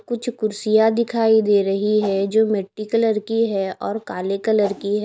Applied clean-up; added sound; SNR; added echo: none; Whoosh, swoosh, swish; 15 dB; none.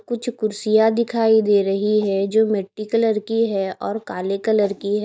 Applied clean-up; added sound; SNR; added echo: neural mask model DeepFilterNet 3.